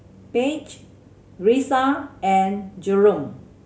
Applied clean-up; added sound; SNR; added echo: none; none; none; none.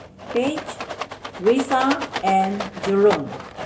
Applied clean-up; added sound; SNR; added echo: none; Rattle; 8 dB; none.